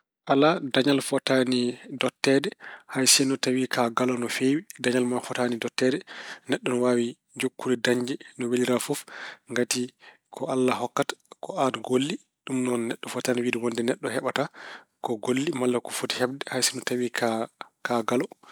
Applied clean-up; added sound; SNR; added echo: none; none; none; none.